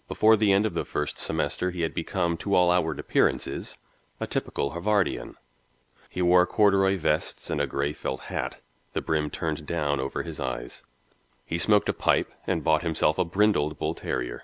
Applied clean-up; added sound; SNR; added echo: none; none; none; none.